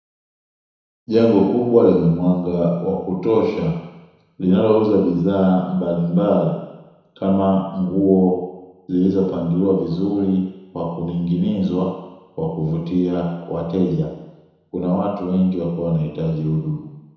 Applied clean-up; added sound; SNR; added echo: none; none; none; reverberation time 1.0 s.